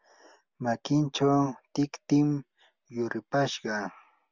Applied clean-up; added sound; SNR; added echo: none; none; none; none.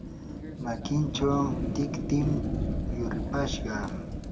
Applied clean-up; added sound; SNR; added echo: none; Fire; 0 dB; reverberation time 1.3 s.